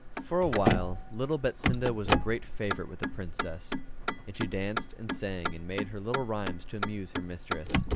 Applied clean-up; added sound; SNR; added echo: none; Motor vehicle (road); -1 dB; none.